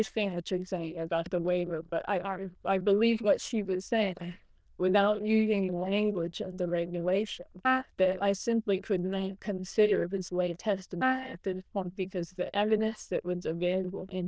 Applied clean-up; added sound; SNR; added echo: neural diffusion model UNIVERSE++.